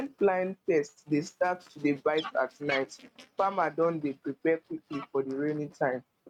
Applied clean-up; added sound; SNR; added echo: neural mask model RNNoise.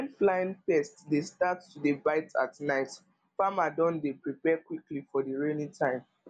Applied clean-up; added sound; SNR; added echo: none; none; none; none.